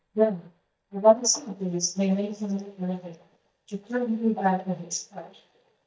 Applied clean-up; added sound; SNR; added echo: neural mask model DeepFilterNet 3.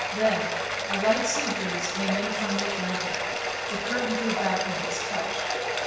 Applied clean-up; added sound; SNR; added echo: none; Bathtub (filling or washing); -1 dB; reverberation time 1.2 s.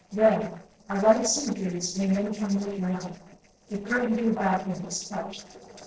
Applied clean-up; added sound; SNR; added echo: neural separator model SepFormer DNS4.